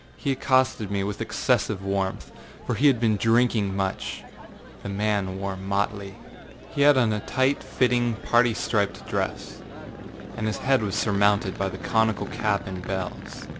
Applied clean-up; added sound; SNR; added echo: none; none; none; none.